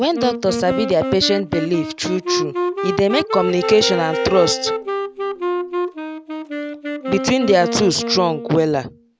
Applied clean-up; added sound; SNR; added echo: none; Wind instrument, woodwind instrument + Bowed string instrument; 4 dB; none.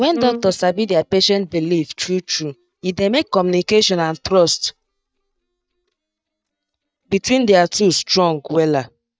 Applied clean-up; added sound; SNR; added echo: neural mask model DeepFilterNet 3.